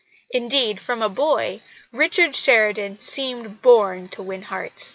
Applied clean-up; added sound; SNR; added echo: none; none; none; none.